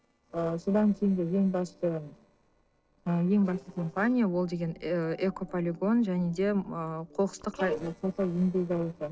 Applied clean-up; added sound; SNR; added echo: neural separator model SepFormer DNS4.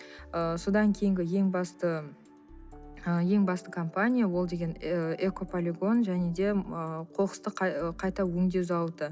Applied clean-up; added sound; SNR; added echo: none; none; none; none.